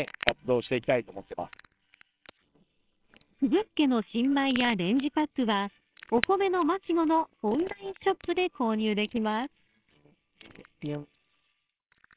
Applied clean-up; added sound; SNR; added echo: neural separator model SepFormer WHAMR!.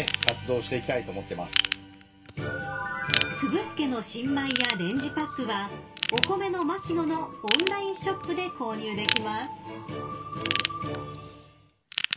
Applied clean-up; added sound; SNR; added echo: none; Ratchet, pawl / Tools; 3 dB; reverberation time 0.2 s.